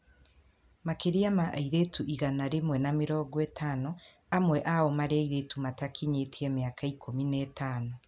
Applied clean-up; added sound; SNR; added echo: none; none; none; none.